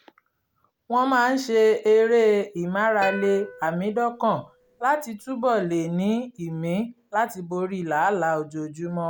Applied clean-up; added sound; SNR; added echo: none; Plucked string instrument; 16 dB; none.